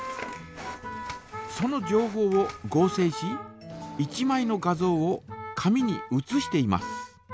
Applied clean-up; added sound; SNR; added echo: none; none; none; none.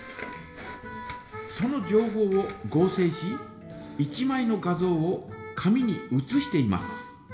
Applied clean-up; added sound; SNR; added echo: none; none; none; reverberation time 2.8 s.